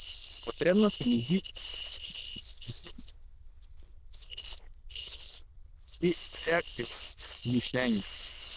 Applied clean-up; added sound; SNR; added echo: neural diffusion model UNIVERSE++.